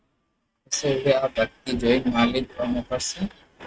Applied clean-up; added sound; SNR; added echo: neural mask model RNNoise.